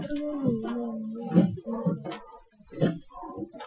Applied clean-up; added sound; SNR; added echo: classical method Wiener filter.